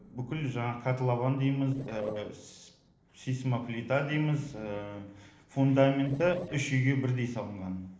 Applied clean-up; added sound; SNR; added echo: neural separator model SepFormer DNS4.